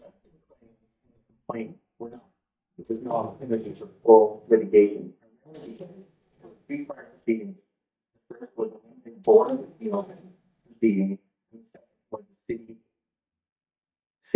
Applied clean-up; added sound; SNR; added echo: neural mask model DeepFilterNet 3.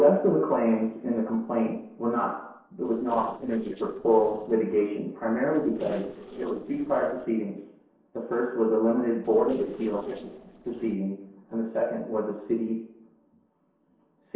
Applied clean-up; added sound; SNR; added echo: neural separator model SepFormer DNS4.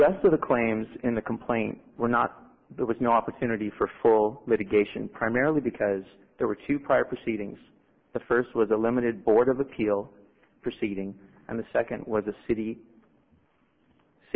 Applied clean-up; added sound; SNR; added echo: none; none; none; none.